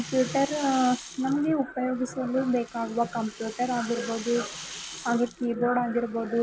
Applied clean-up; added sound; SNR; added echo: none; Rattle (instrument); 16 dB; none.